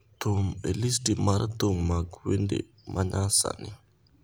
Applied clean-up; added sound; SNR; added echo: none; none; none; none.